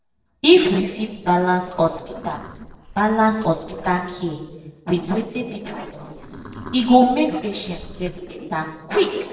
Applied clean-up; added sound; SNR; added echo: neural separator model SepFormer DNS4.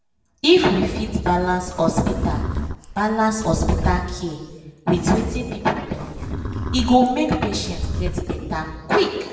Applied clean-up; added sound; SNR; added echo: none; Livestock, farm animals, working animals; 7 dB; reverberation time 1.1 s.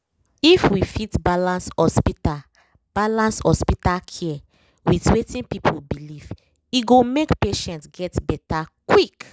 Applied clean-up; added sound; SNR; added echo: none; none; none; none.